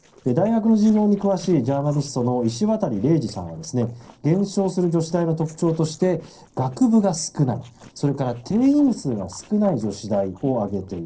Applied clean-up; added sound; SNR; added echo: neural separator model SepFormer DNS4.